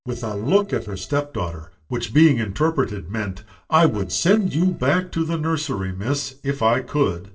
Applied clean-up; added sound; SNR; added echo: neural separator model SepFormer DNS4.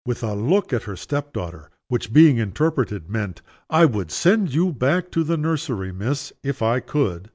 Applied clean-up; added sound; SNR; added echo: none; none; none; none.